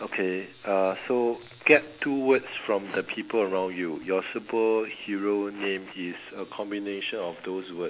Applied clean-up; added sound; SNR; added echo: none; none; none; none.